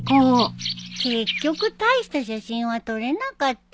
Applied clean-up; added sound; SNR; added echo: none; Drum; 17 dB; none.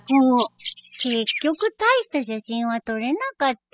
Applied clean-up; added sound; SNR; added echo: classical method spectral subtraction.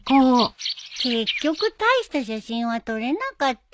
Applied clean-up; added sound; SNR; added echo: none; none; none; none.